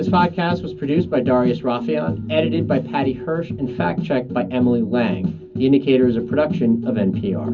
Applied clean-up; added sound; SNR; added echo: none; none; none; reverberation time 0.4 s.